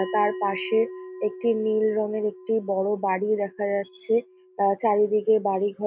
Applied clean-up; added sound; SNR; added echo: none; Bell; 16 dB; none.